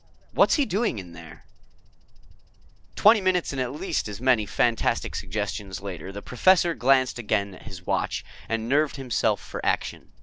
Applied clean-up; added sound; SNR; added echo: none; Bird vocalization, bird call, bird song; 14 dB; none.